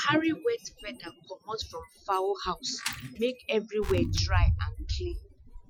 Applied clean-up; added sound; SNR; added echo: classical method Wiener filter.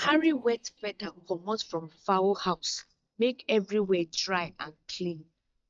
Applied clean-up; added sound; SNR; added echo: neural mask model DeepFilterNet 3.